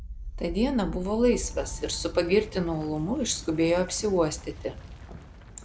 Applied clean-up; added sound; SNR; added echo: none; Wind; 11 dB; none.